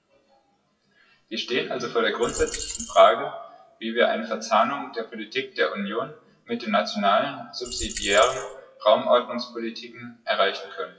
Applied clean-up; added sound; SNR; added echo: classical method WPE with log-MMSE.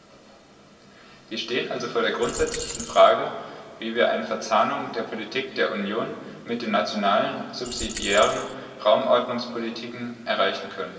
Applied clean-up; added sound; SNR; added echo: none; Coin (dropping); 10 dB; reverberation time 2.3 s.